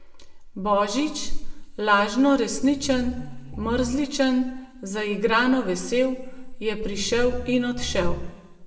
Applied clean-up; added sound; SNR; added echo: none; Growling; 14 dB; reverberation time 0.7 s.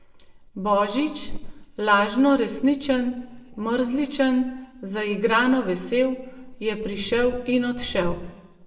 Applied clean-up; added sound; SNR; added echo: neural separator model SepFormer DNS4.